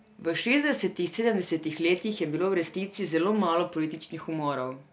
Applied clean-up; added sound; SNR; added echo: none; none; none; none.